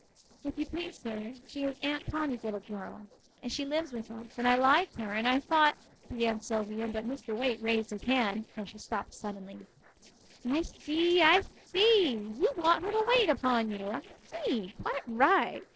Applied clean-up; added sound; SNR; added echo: neural separator model SepFormer DNS4.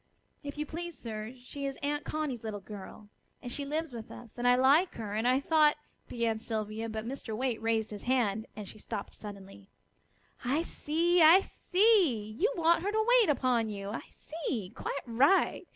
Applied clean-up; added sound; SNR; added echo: none; none; none; none.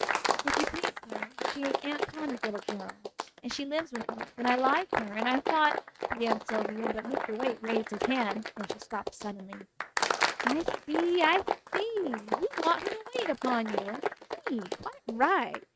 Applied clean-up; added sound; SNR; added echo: neural mask model RNNoise.